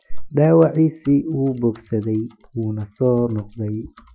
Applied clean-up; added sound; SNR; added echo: classical method Wiener filter.